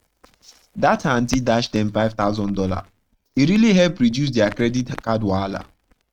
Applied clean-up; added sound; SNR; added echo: neural mask model RNNoise.